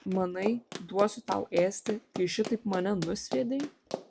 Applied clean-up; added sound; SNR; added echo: none; Run; 10 dB; none.